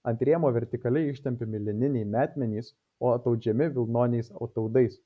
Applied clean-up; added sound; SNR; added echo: none; none; none; none.